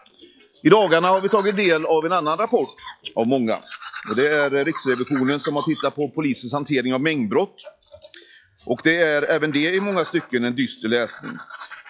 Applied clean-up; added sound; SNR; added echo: classical method log-MMSE.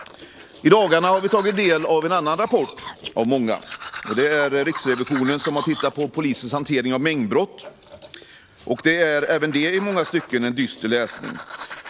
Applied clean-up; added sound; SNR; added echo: none; Domestic sounds, home sounds; 15 dB; none.